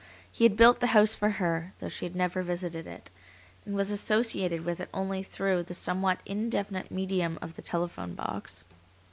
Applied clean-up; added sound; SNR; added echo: none; none; none; none.